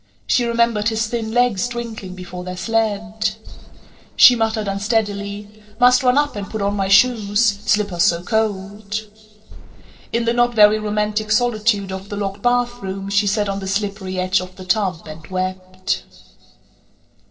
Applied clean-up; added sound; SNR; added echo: neural separator model SepFormer DNS4.